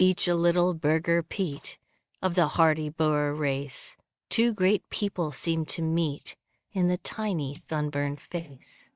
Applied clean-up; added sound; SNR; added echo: neural mask model DeepFilterNet 3.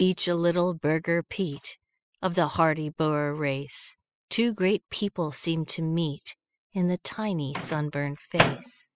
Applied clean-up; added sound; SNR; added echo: classical method spectral subtraction.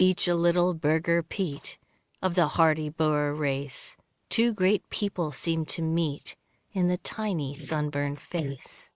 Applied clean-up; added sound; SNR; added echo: neural mask model Resemble Enhance denoiser.